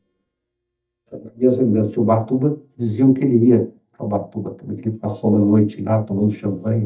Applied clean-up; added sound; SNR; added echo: neural mask model DeepFilterNet 3.